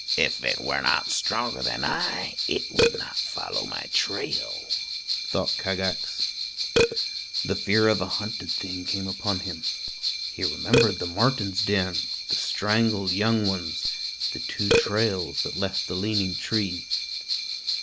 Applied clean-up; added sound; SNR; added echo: none; Burping, eructation + Bell; -1 dB; none.